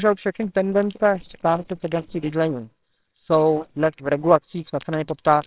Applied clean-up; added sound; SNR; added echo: neural separator model SepFormer WHAMR!.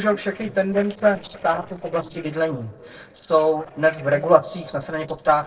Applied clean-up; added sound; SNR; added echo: neural separator model SepFormer DNS4.